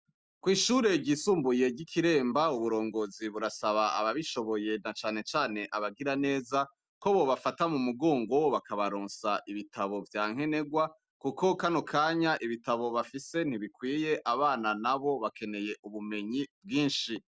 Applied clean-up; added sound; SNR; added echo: none; none; none; none.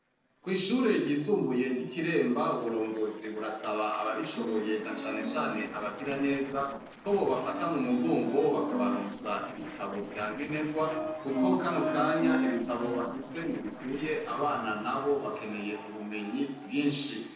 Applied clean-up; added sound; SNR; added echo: neural separator model SepFormer DNS4.